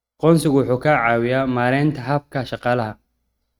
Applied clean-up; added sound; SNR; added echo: neural mask model RNNoise.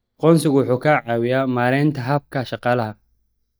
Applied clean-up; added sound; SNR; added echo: neural mask model DeepFilterNet 3.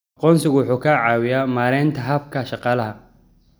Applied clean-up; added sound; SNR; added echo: none; none; none; none.